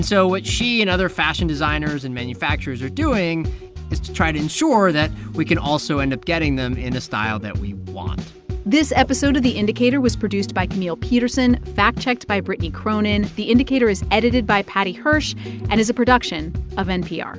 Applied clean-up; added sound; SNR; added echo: none; none; none; none.